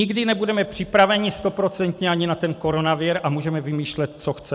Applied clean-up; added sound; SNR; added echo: none; none; none; none.